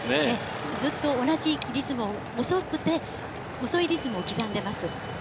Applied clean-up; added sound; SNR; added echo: none; Coin (dropping); 12 dB; none.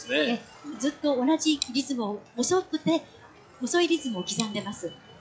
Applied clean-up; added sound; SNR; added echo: classical method log-MMSE.